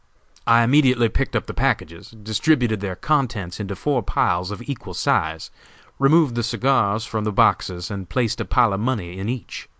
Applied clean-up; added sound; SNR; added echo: none; none; none; none.